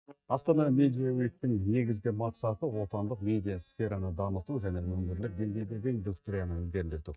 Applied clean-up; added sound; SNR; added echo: neural mask model DeepFilterNet 3.